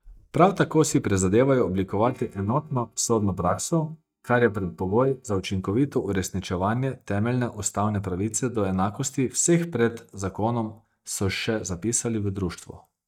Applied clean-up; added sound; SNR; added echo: neural mask model DeepFilterNet 3.